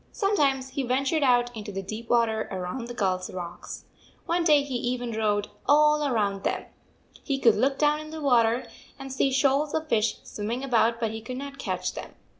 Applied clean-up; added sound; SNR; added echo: none; none; none; none.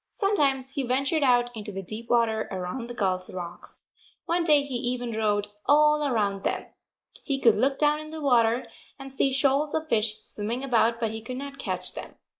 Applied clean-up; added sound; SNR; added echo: neural mask model Resemble Enhance denoiser.